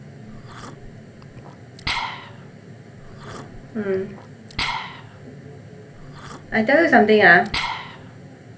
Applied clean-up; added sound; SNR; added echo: none; Liquid; 11 dB; reverberation time 0.3 s.